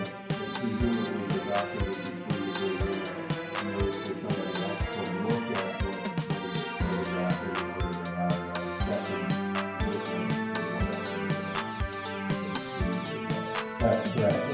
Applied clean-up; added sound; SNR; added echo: none; Organ; -2 dB; reverberation time 0.9 s.